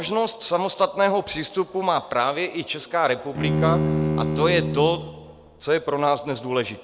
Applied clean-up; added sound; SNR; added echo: none; Bowed string instrument; 2 dB; none.